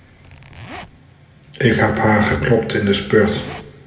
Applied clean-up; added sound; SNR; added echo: none; Zipper (clothing); 19 dB; reverberation time 0.9 s.